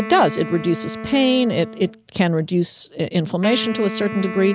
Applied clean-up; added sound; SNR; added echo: none; Wind instrument, woodwind instrument; 12 dB; none.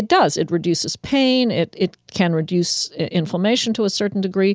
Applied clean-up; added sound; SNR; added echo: none; none; none; none.